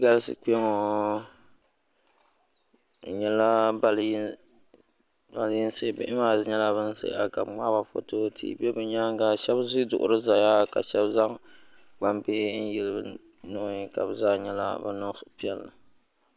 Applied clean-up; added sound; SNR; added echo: none; none; none; none.